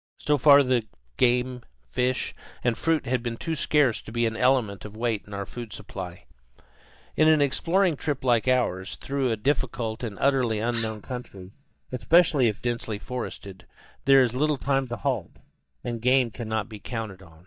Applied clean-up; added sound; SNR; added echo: neural mask model DeepFilterNet 3.